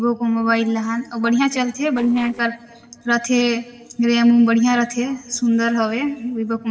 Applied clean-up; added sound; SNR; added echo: neural separator model SepFormer DNS4.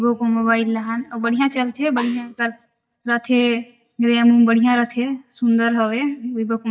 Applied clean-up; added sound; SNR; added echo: neural mask model DeepFilterNet 3.